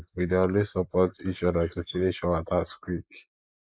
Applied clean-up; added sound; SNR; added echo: neural mask model Resemble Enhance denoiser.